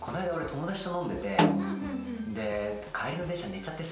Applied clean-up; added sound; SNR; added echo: none; Snare drum; -2 dB; none.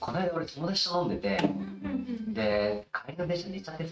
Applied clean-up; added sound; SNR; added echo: neural mask model RNNoise.